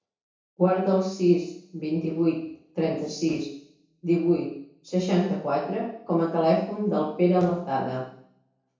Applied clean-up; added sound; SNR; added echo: none; none; none; reverberation time 0.7 s.